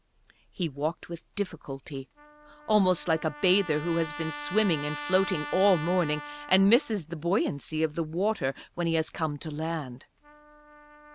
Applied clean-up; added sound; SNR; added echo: none; Trumpet; 15 dB; none.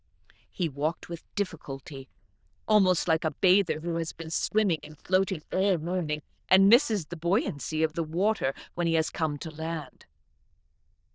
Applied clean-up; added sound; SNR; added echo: neural diffusion model UNIVERSE++.